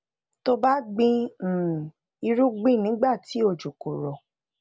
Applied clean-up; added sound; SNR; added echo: none; none; none; none.